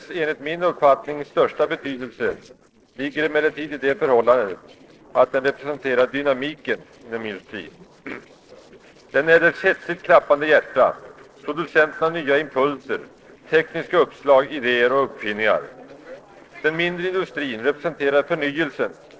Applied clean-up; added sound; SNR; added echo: neural separator model SepFormer DNS4.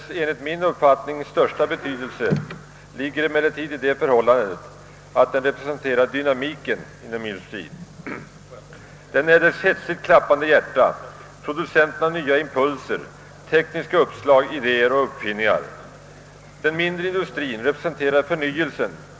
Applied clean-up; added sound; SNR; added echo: none; none; none; none.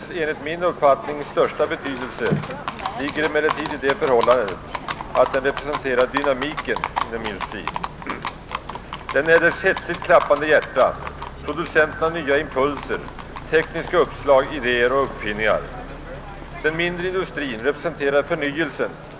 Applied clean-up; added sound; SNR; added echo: none; Livestock, farm animals, working animals; 10 dB; none.